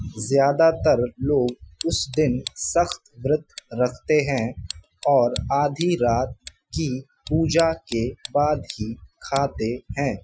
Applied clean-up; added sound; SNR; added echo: classical method Wiener filter.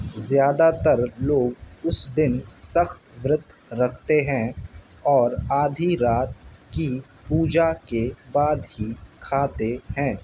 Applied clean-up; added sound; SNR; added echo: none; none; none; none.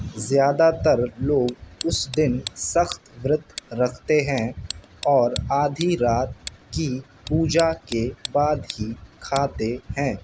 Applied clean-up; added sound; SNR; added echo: none; Tick; 17 dB; none.